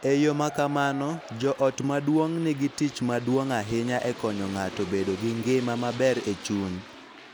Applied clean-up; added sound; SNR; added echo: none; Applause / Crowd / Cheering + Aircraft; 16 dB; none.